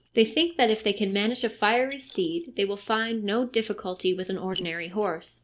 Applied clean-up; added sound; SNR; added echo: neural separator model SepFormer DNS4.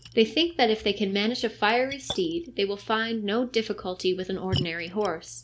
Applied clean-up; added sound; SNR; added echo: none; Splash, splatter; 13 dB; none.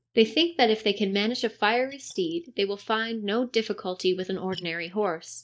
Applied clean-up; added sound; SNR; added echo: neural mask model DeepFilterNet 3.